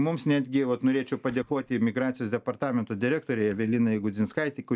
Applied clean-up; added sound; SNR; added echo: neural mask model DeepFilterNet 3.